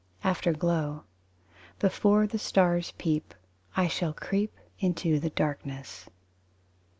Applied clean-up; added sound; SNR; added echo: none; none; none; none.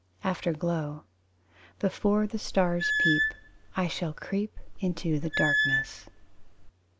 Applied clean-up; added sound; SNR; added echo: none; Squeak / Screech; 0 dB; none.